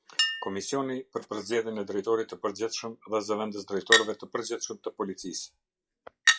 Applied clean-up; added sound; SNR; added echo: classical method log-MMSE.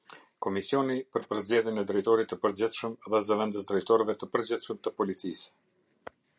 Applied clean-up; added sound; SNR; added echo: none; none; none; none.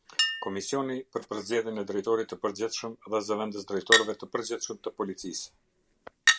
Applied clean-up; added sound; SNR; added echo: none; Chink, clink; 1 dB; none.